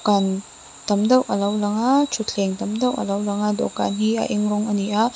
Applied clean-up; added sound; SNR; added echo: none; none; none; none.